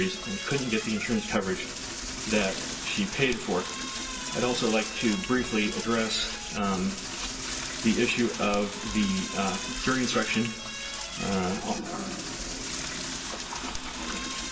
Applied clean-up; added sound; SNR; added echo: none; Toilet flush / Door; 6 dB; reverberation time 0.2 s.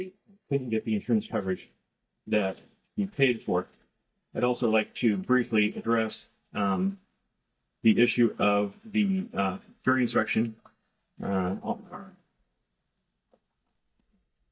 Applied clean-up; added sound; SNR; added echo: neural mask model DeepFilterNet 3.